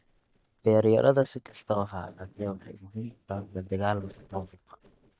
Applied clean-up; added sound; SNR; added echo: neural mask model DeepFilterNet 3.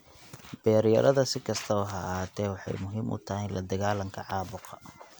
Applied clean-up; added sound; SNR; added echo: none; none; none; none.